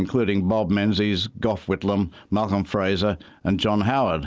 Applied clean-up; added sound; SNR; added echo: none; none; none; none.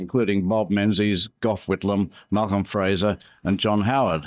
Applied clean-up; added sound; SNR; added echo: neural mask model DeepFilterNet 3.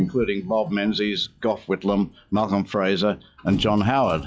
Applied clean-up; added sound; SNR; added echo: classical method log-MMSE.